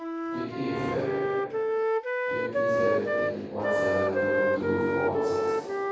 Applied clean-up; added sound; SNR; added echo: none; Wind instrument, woodwind instrument; -4 dB; reverberation time 2.2 s.